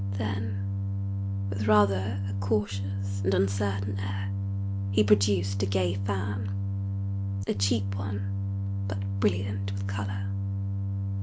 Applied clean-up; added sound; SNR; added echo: none; Organ; -2 dB; none.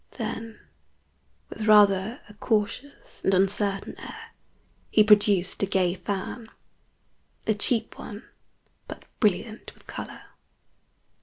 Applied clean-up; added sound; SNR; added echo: none; none; none; none.